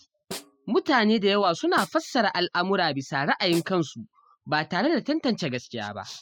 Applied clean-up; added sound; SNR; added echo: classical method spectral subtraction.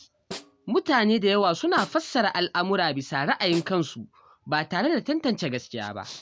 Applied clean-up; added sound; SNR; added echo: none; Snare drum; 20 dB; none.